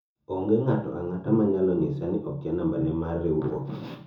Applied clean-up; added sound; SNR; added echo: none; none; none; reverberation time 0.6 s.